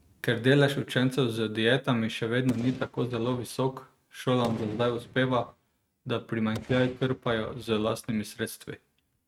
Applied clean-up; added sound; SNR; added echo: neural mask model RNNoise.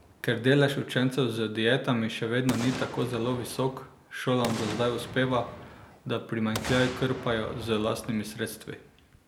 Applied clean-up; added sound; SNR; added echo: none; Boom; 13 dB; none.